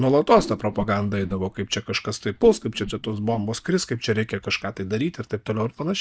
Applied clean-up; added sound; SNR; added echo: neural mask model DeepFilterNet 3.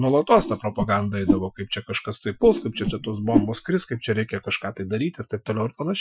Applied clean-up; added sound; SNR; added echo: classical method Wiener filter.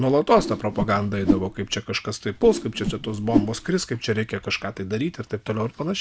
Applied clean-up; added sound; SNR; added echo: none; Whoosh, swoosh, swish; 3 dB; none.